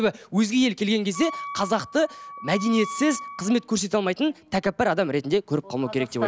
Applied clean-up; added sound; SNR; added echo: none; Wind instrument, woodwind instrument; 12 dB; none.